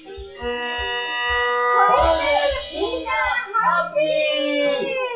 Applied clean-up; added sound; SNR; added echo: classical method WPE with log-MMSE.